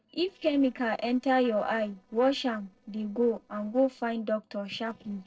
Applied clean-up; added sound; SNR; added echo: neural separator model SepFormer DNS4.